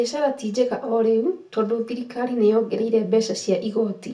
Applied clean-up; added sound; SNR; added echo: none; none; none; reverberation time 0.3 s.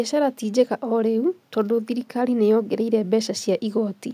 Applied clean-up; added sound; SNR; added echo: none; none; none; none.